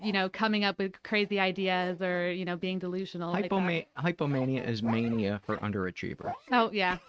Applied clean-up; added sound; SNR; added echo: neural mask model RNNoise.